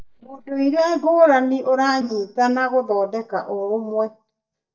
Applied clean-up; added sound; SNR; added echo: neural mask model DeepFilterNet 3.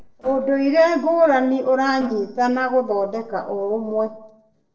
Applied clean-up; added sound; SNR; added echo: neural separator model SepFormer DNS4.